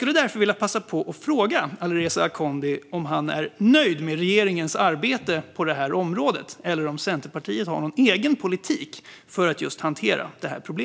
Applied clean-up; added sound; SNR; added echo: none; none; none; none.